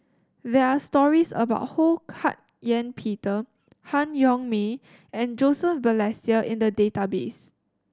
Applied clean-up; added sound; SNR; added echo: none; none; none; none.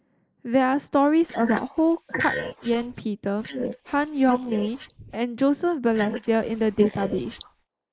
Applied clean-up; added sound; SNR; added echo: neural mask model Resemble Enhance denoiser.